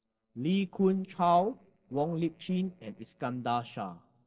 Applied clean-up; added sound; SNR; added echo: neural separator model SepFormer DNS4.